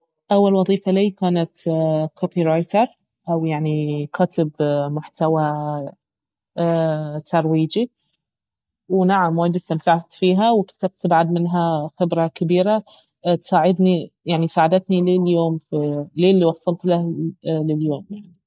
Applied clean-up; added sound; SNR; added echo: none; none; none; none.